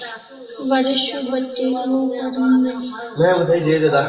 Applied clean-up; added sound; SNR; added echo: none; none; none; reverberation time 1.2 s.